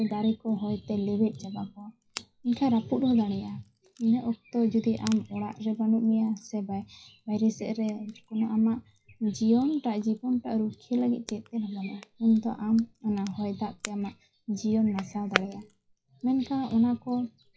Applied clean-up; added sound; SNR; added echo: classical method WPE with log-MMSE.